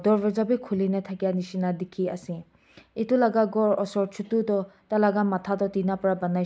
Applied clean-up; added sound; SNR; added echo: none; none; none; none.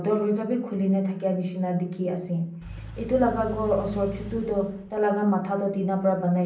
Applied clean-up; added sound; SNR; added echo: none; Engine / Car; 15 dB; reverberation time 0.6 s.